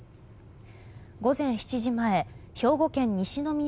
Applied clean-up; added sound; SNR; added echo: none; none; none; none.